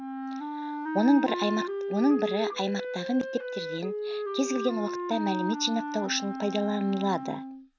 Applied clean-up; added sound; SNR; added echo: none; Wind instrument, woodwind instrument; 4 dB; none.